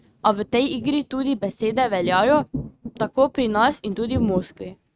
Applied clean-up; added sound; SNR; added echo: neural mask model RNNoise.